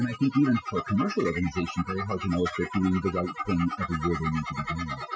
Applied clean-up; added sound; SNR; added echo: classical method Wiener filter.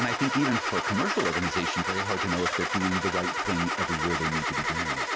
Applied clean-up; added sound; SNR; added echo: none; Engine starting / Car; -1 dB; none.